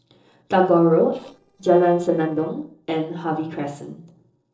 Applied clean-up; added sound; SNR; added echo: neural separator model SepFormer DNS4.